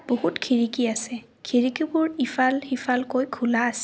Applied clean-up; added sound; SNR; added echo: none; none; none; none.